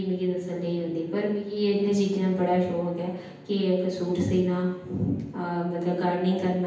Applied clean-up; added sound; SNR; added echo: none; none; none; reverberation time 0.9 s.